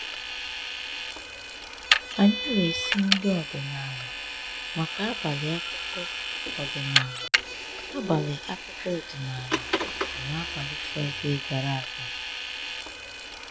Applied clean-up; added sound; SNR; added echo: none; Vehicle; 0 dB; none.